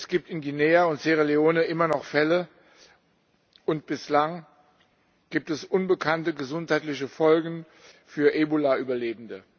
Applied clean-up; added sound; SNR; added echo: none; none; none; none.